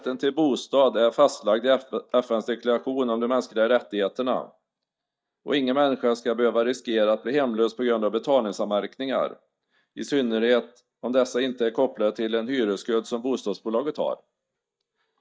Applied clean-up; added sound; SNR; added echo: neural mask model DeepFilterNet 3.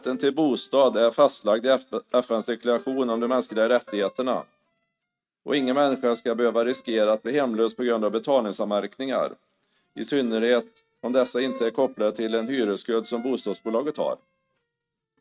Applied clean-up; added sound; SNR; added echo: neural mask model RNNoise.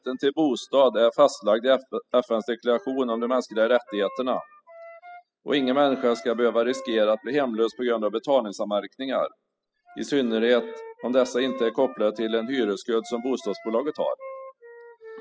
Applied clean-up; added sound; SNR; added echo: classical method spectral subtraction.